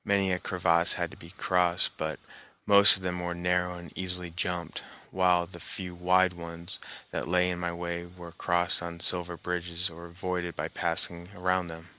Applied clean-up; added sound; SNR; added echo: none; none; none; none.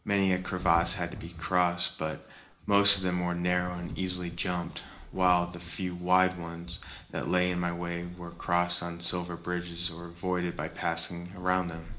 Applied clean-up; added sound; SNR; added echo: none; Cat; 16 dB; reverberation time 0.4 s.